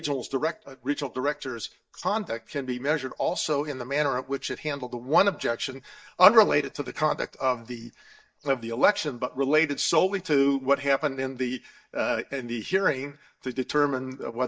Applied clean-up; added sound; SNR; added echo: neural mask model DeepFilterNet 3.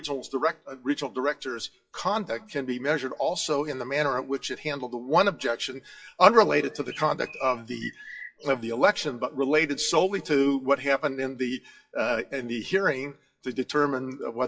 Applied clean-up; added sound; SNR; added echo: classical method WPE with log-MMSE.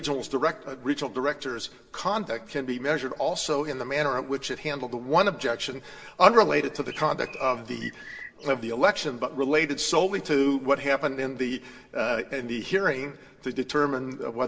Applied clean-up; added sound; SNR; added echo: none; Bird; 18 dB; reverberation time 0.3 s.